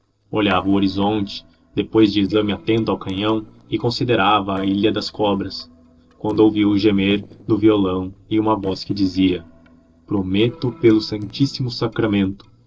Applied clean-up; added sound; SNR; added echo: neural separator model SepFormer DNS4.